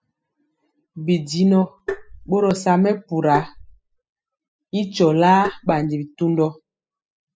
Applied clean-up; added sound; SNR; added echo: classical method spectral subtraction.